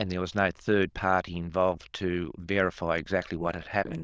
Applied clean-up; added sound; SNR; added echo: neural diffusion model UNIVERSE++.